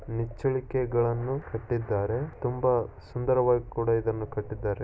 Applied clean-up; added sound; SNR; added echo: none; none; none; none.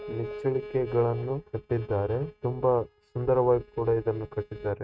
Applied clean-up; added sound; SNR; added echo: neural mask model RNNoise.